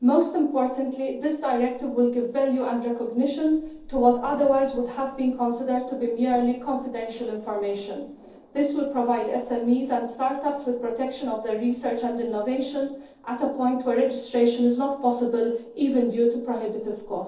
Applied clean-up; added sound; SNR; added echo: neural separator model SepFormer DNS4.